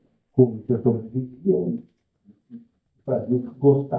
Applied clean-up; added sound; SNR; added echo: neural mask model DeepFilterNet 3.